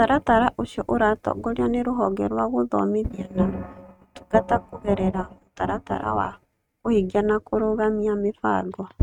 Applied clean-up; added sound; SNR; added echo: neural mask model RNNoise.